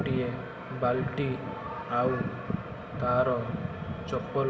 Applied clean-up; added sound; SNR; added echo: none; none; none; reverberation time 2.9 s.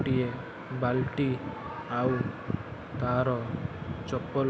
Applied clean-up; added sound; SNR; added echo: none; none; none; none.